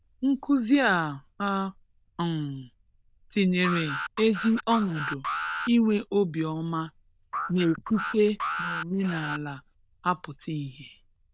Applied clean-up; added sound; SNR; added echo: neural diffusion model UNIVERSE++.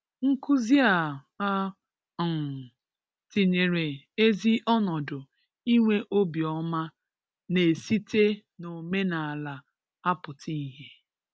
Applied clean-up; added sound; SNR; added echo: none; none; none; none.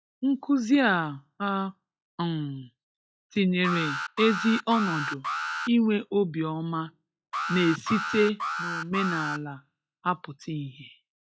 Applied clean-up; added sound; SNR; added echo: classical method log-MMSE.